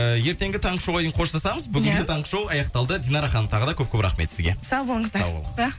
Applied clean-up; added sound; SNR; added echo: none; none; none; none.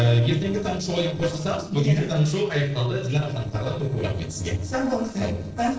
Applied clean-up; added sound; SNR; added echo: neural separator model SepFormer DNS4.